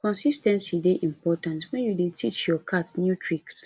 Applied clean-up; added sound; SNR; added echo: none; none; none; none.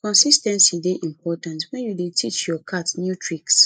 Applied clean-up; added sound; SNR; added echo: neural mask model Resemble Enhance denoiser.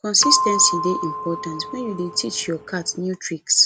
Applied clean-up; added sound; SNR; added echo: none; Percussion; 5 dB; none.